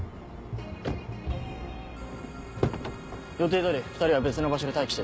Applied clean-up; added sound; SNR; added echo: none; Organ; 18 dB; none.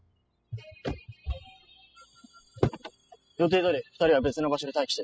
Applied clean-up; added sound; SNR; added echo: classical method spectral subtraction.